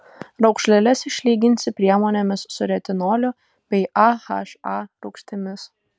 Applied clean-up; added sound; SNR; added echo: none; none; none; none.